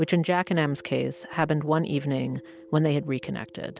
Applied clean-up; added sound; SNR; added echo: none; none; none; none.